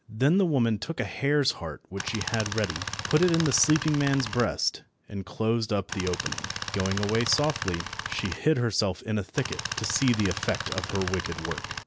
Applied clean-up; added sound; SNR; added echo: none; Tools; 6 dB; none.